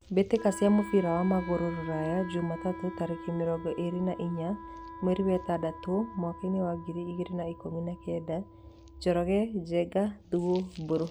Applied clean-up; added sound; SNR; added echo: none; Wind instrument, woodwind instrument; 15 dB; none.